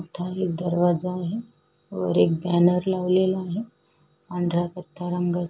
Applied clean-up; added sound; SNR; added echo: none; none; none; none.